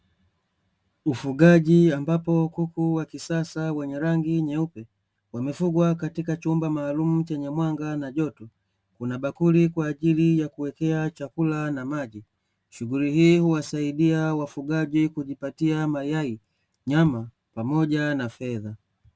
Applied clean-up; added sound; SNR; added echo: none; none; none; none.